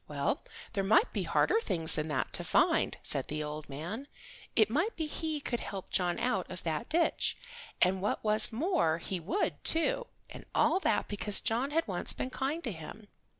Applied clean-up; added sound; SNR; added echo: none; none; none; none.